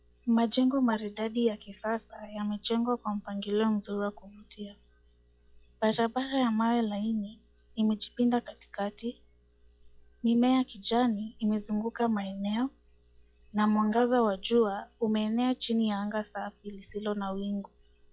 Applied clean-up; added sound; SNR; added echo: classical method log-MMSE.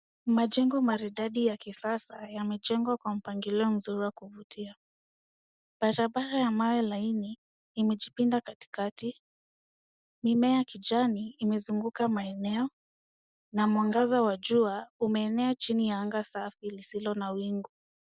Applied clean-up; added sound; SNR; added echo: none; none; none; none.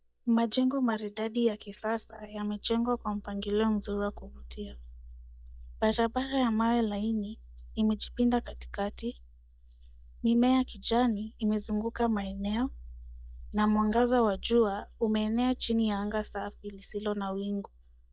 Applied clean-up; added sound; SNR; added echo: neural mask model DeepFilterNet 3.